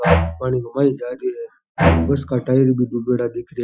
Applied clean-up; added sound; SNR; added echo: classical method Wiener filter.